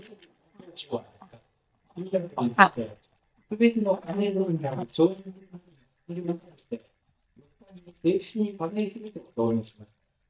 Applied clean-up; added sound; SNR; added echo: neural mask model DeepFilterNet 3.